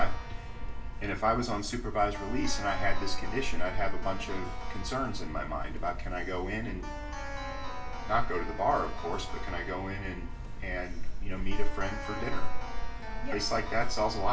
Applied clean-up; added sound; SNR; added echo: none; Keyboard (musical); 11 dB; reverberation time 0.3 s.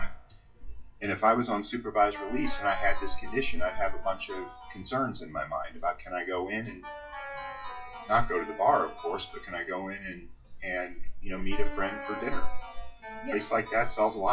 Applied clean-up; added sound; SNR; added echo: classical method WPE with log-MMSE.